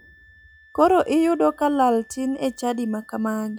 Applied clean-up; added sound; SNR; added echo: classical method log-MMSE.